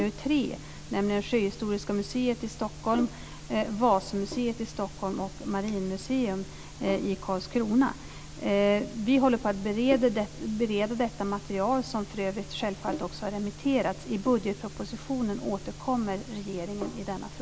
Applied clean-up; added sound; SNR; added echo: none; Sink (filling or washing); 18 dB; none.